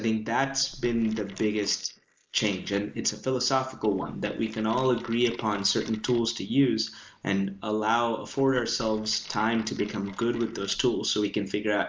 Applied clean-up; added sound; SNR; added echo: neural mask model Resemble Enhance denoiser.